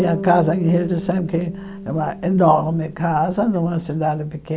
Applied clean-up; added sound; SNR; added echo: none; Bass guitar; 13 dB; none.